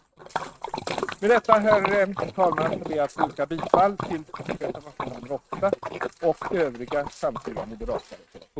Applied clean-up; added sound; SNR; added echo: neural mask model RNNoise.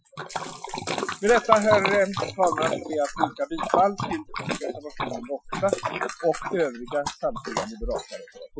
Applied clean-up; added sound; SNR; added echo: classical method Wiener filter.